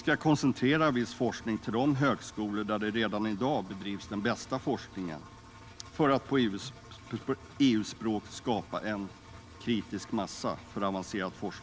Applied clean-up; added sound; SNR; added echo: none; Engine; 19 dB; none.